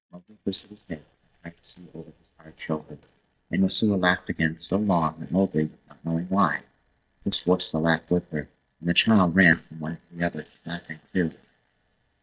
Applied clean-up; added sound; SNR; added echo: neural mask model DeepFilterNet 3.